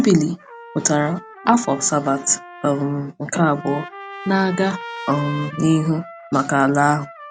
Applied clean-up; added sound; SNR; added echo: none; Trumpet; 16 dB; none.